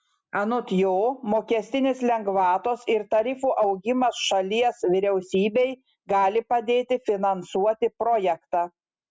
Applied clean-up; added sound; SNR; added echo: none; none; none; none.